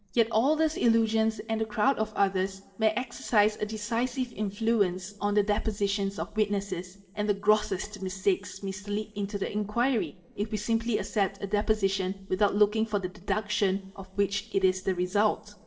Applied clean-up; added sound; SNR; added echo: neural separator model SepFormer DNS4.